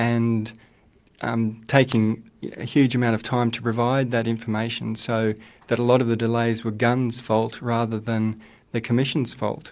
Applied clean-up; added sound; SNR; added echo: none; Shatter; 17 dB; none.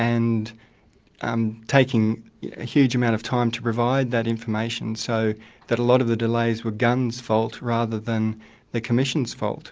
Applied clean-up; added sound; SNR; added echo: none; none; none; none.